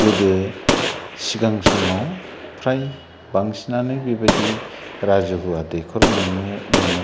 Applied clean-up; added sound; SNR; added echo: none; Gunshot, gunfire; 1 dB; none.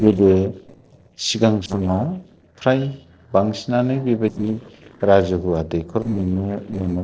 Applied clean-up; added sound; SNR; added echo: neural separator model SepFormer DNS4.